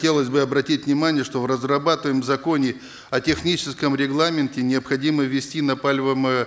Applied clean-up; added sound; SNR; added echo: none; none; none; none.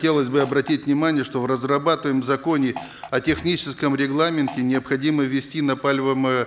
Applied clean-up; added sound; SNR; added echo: none; Fart; 18 dB; none.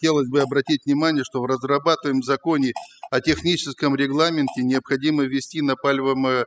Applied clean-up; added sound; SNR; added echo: classical method spectral subtraction.